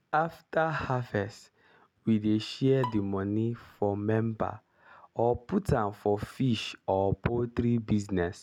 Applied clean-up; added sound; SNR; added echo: none; Bowed string instrument; 16 dB; none.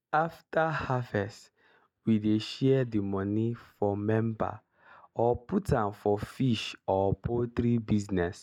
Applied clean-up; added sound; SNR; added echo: neural mask model DeepFilterNet 3.